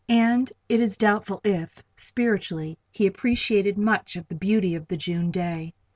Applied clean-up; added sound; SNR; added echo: none; none; none; none.